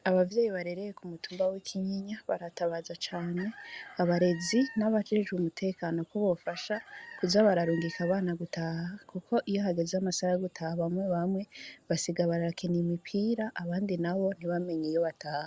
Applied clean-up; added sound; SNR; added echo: none; Chicken, rooster; 18 dB; none.